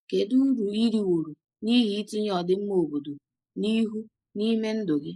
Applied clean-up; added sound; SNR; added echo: neural mask model Resemble Enhance denoiser.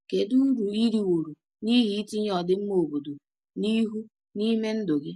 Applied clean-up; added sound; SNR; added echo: none; none; none; none.